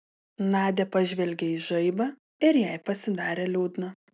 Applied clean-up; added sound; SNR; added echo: none; none; none; none.